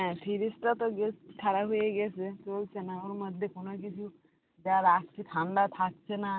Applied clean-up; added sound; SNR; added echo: none; none; none; none.